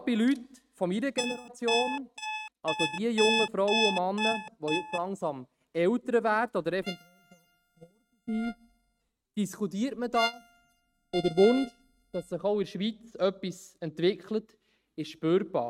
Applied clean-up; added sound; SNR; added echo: neural mask model RNNoise.